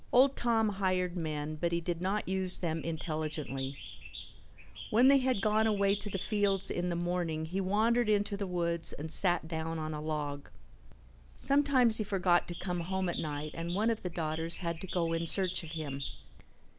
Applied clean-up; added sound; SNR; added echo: none; Bird; 18 dB; none.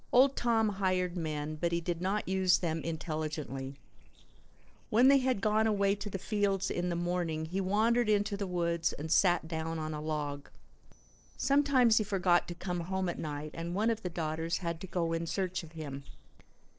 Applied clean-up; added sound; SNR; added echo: neural separator model SepFormer DNS4.